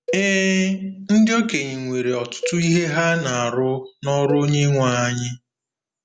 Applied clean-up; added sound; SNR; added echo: none; Cowbell; 15 dB; none.